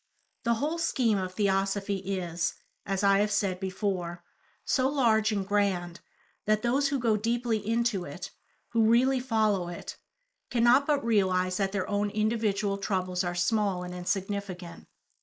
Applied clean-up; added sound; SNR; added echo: neural mask model Resemble Enhance denoiser.